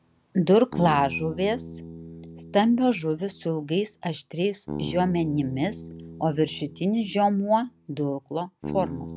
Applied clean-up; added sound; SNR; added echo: none; Bass guitar; 13 dB; none.